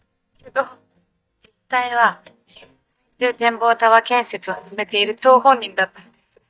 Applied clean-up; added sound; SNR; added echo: neural mask model DeepFilterNet 3.